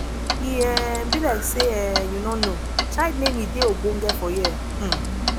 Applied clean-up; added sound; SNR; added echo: none; Clock; -1 dB; none.